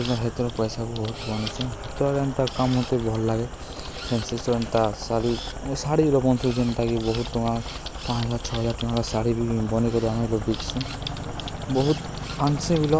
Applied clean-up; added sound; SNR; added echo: none; Camera + Typing; 16 dB; none.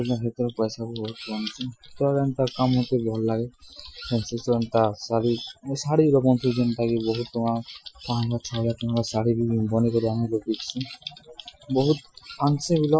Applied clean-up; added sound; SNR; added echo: classical method Wiener filter.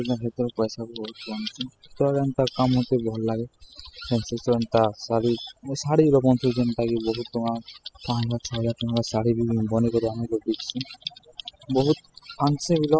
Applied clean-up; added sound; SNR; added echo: classical method spectral subtraction.